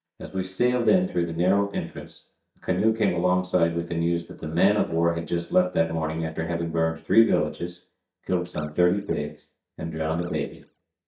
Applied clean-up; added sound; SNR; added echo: neural mask model DeepFilterNet 3.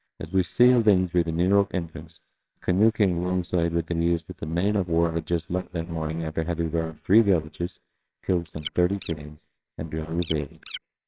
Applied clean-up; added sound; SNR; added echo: neural separator model SepFormer WHAMR!.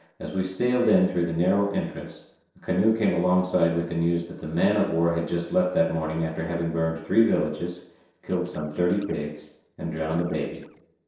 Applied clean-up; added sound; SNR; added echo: neural separator model SepFormer DNS4.